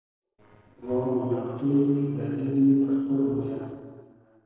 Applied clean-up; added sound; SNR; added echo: neural separator model SepFormer DNS4.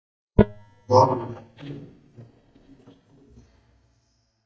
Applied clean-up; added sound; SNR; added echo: neural mask model DeepFilterNet 3.